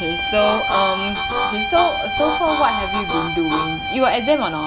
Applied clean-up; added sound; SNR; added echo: none; Harmonica + Bowed string instrument; 2 dB; none.